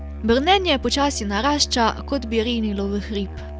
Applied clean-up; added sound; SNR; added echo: none; Musical instrument; 10 dB; none.